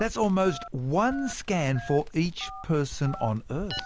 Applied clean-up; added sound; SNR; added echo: none; Telephone + Walk, footsteps; 13 dB; none.